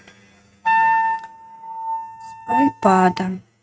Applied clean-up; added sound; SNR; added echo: neural mask model RNNoise.